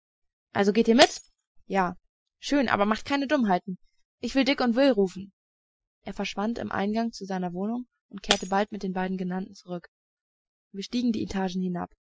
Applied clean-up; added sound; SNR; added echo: classical method Wiener filter.